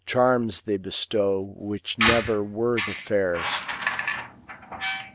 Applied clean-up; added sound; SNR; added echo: none; Squeak; 2 dB; none.